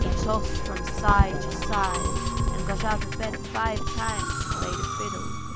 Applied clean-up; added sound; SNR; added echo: none; Musical instrument; -5 dB; none.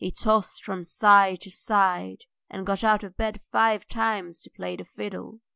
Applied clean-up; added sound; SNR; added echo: none; none; none; none.